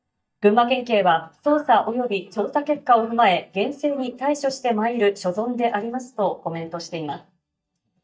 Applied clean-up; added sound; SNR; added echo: neural mask model DeepFilterNet 3.